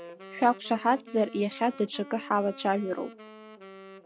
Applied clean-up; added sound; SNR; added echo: none; Wind instrument, woodwind instrument; 18 dB; none.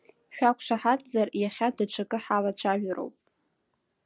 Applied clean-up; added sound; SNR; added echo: none; none; none; none.